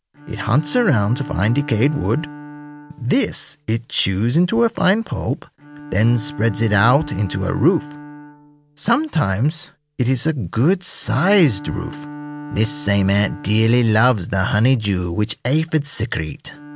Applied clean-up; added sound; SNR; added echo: none; Bowed string instrument; 16 dB; none.